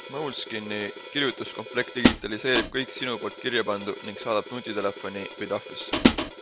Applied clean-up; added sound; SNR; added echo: none; Hi-hat; 0 dB; none.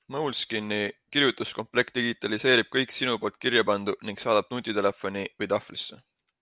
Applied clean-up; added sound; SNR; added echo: none; none; none; none.